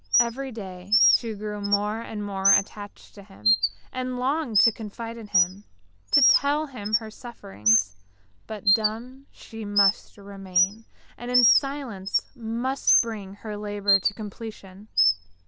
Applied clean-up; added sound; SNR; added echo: none; Bird; -4 dB; none.